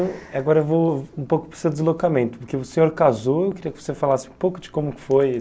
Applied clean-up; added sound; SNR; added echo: none; none; none; none.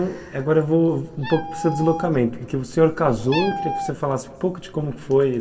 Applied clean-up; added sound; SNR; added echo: none; Meow; 9 dB; reverberation time 1.3 s.